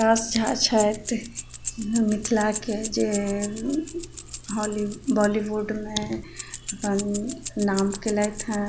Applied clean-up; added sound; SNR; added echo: none; Keys jangling; 11 dB; none.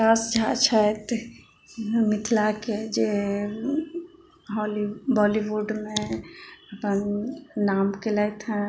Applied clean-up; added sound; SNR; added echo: none; none; none; none.